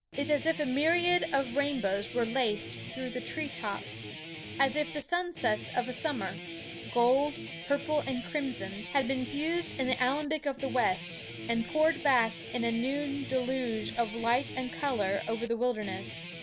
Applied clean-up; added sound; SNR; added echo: none; Guitar; 11 dB; none.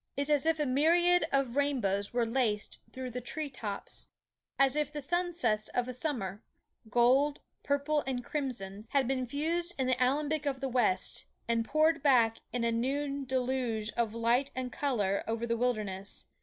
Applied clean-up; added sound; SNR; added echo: none; none; none; none.